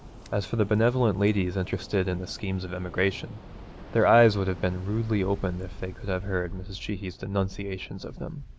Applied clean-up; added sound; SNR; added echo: none; Waves, surf; 15 dB; none.